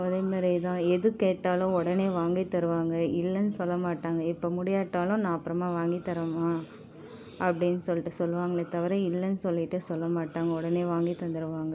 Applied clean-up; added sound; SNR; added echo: none; none; none; none.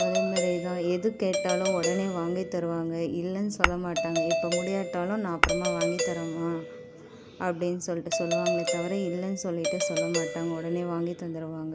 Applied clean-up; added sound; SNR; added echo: none; Doorbell + Tap / Glass; 1 dB; none.